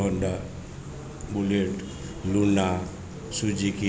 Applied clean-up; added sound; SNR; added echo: none; none; none; none.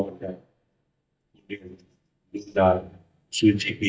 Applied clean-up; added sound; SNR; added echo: neural mask model DeepFilterNet 3.